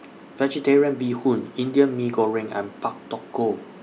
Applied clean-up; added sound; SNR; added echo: none; none; none; none.